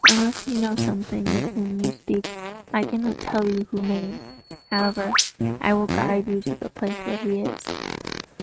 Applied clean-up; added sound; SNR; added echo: neural mask model RNNoise.